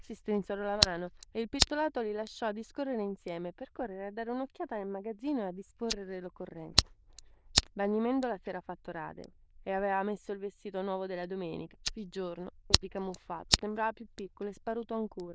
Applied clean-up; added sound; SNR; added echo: neural diffusion model UNIVERSE++.